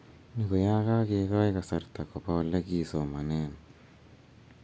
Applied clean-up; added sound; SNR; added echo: none; none; none; none.